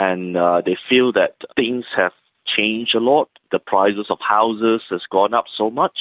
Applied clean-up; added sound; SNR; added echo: none; none; none; none.